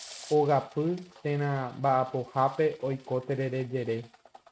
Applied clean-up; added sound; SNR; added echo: neural mask model RNNoise.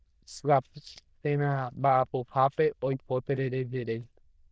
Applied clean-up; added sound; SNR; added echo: neural diffusion model UNIVERSE++.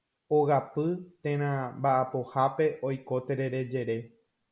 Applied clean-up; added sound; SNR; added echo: none; none; none; none.